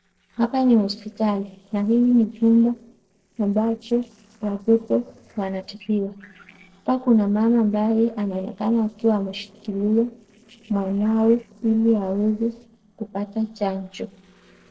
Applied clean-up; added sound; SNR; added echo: neural separator model SepFormer DNS4.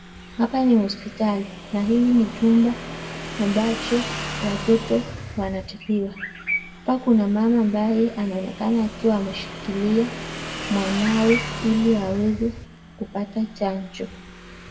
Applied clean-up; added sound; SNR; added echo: none; Motorcycle / Engine; 12 dB; reverberation time 0.6 s.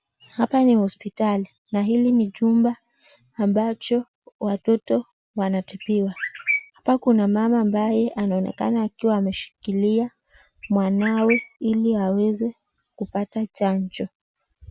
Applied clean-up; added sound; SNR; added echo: none; none; none; none.